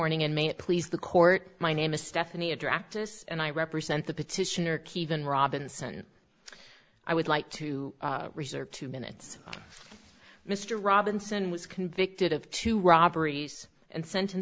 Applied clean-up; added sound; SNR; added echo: none; none; none; none.